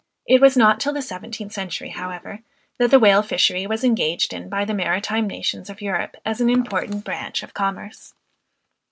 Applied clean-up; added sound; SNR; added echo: none; none; none; none.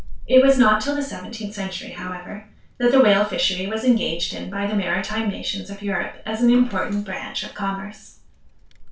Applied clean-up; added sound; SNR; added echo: none; Wind; 13 dB; reverberation time 0.3 s.